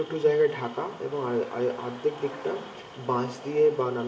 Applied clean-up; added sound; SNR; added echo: none; Truck; 18 dB; reverberation time 0.6 s.